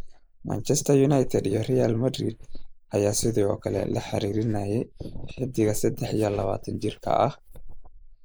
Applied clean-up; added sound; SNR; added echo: neural mask model Resemble Enhance denoiser.